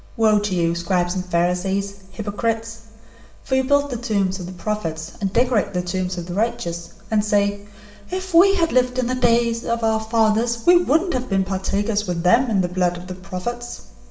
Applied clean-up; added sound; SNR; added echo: none; none; none; reverberation time 2.0 s.